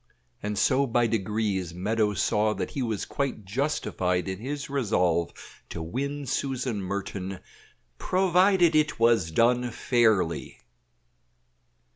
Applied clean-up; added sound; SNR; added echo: none; none; none; none.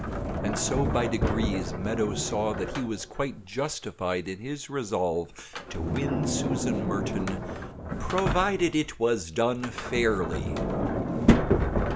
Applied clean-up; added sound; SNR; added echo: none; Sliding door; 0 dB; none.